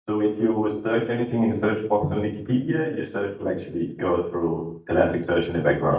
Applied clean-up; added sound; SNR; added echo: neural mask model DeepFilterNet 3.